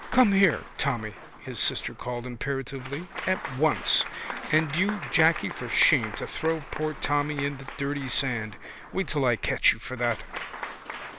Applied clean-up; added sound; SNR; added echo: none; Applause / Crowd; 12 dB; none.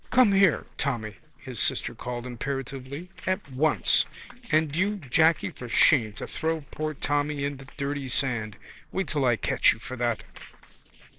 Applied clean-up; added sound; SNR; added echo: neural separator model SepFormer DNS4.